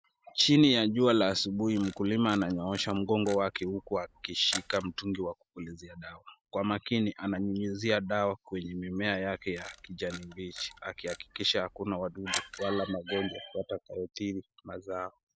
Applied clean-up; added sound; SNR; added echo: none; Camera; 15 dB; none.